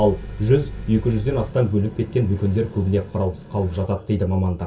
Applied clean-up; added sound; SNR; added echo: none; none; none; reverberation time 0.2 s.